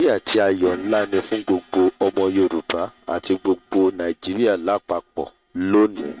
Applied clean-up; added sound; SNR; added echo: neural mask model RNNoise.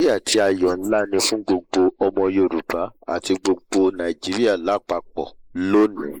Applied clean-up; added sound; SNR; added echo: neural mask model Resemble Enhance denoiser.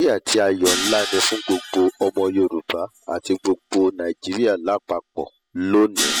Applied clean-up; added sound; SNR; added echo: classical method spectral subtraction.